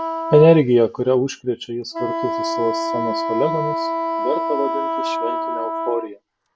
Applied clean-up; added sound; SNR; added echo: none; Wind instrument, woodwind instrument; 4 dB; none.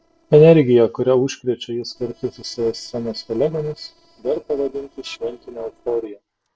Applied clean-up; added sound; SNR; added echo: neural separator model SepFormer DNS4.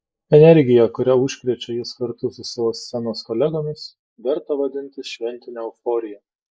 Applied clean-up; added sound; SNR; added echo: neural mask model Resemble Enhance denoiser.